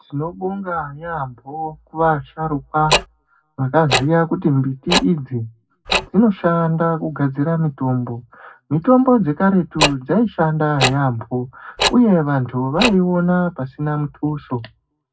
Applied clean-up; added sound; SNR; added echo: none; Tick-tock; 5 dB; reverberation time 0.3 s.